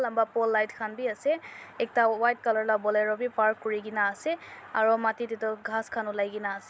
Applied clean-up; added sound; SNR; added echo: none; none; none; none.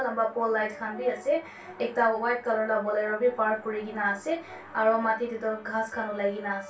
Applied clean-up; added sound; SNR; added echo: none; Brass instrument; 19 dB; reverberation time 0.2 s.